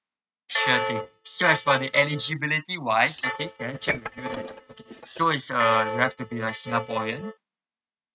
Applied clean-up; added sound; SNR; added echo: neural mask model RNNoise.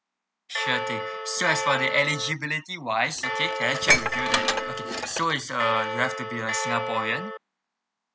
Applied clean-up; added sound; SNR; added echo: none; Dishes, pots, and pans + Bell; 0 dB; none.